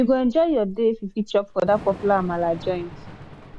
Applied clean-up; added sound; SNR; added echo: none; Thunder / Rain; 17 dB; none.